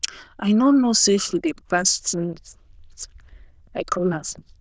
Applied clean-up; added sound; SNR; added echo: neural diffusion model UNIVERSE++.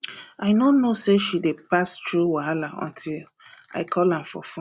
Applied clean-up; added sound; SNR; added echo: none; none; none; none.